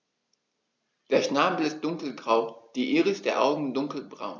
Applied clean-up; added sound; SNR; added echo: none; none; none; none.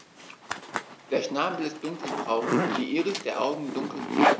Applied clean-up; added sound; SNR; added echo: none; Zipper (clothing); -1 dB; none.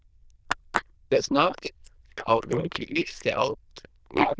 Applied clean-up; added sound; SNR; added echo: neural diffusion model UNIVERSE++.